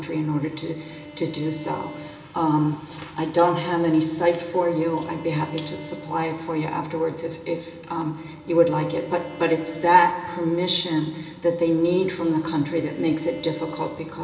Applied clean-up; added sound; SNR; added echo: none; Bowed string instrument; 20 dB; reverberation time 2.5 s.